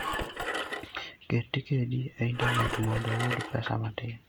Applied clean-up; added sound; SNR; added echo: none; Engine; 4 dB; none.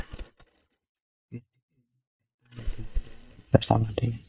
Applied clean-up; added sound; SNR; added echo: neural mask model DeepFilterNet 3.